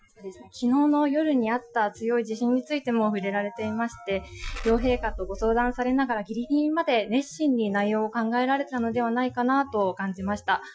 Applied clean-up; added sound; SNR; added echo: classical method Wiener filter.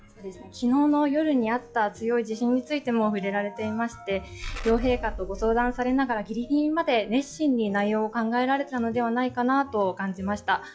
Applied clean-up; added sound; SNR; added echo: classical method log-MMSE.